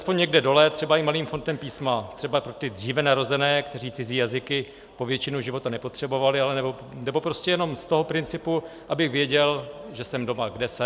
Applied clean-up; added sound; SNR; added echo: none; none; none; none.